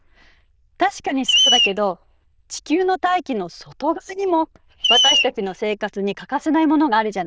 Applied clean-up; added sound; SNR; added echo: neural diffusion model UNIVERSE++.